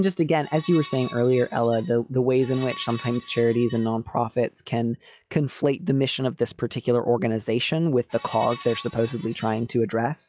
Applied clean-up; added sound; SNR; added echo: classical method log-MMSE.